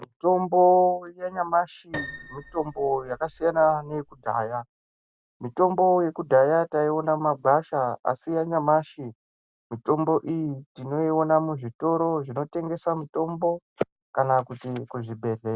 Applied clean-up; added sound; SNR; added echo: none; Piano; 17 dB; none.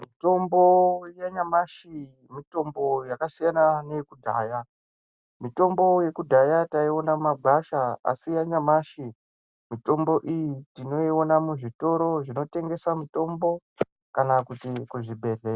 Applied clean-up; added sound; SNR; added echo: none; none; none; none.